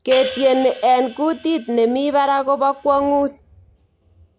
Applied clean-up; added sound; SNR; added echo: none; Hi-hat; 14 dB; none.